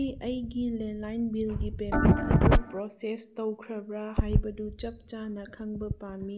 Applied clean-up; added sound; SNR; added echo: none; Organ; 3 dB; none.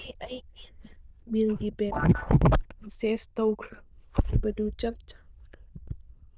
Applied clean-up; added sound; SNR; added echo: neural diffusion model UNIVERSE++.